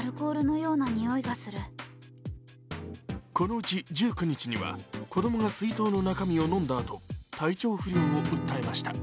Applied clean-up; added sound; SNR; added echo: none; Acoustic guitar / Strum; 9 dB; none.